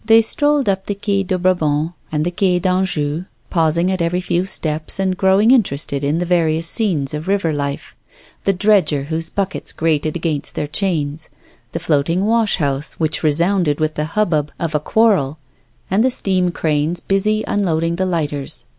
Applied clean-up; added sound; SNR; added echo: none; none; none; none.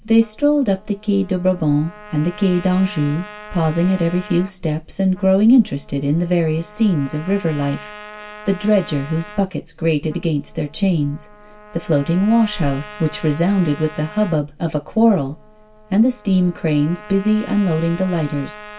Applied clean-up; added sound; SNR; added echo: none; Trumpet; 20 dB; reverberation time 0.2 s.